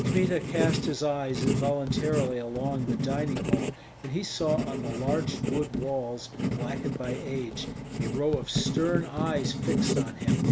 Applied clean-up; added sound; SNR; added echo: none; Writing; -1 dB; none.